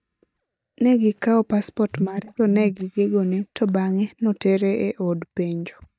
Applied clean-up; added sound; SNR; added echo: neural mask model DeepFilterNet 3.